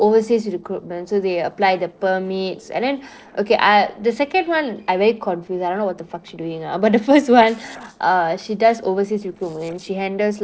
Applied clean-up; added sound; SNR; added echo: neural separator model SepFormer DNS4.